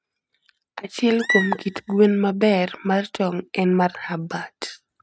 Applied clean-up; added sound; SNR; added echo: neural mask model RNNoise.